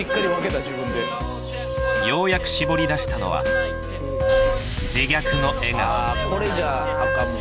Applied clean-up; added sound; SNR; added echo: none; Wind instrument, woodwind instrument; 2 dB; none.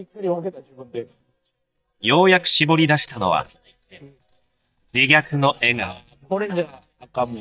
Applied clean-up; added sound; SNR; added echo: neural mask model DeepFilterNet 3.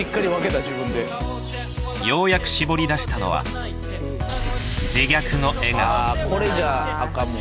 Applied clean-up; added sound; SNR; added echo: none; none; none; none.